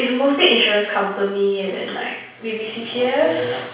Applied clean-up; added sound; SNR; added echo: none; none; none; reverberation time 0.7 s.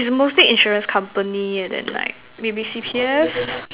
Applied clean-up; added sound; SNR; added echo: none; none; none; none.